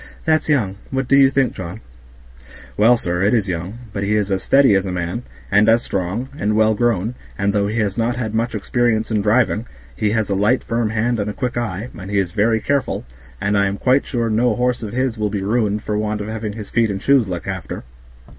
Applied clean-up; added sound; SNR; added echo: none; none; none; none.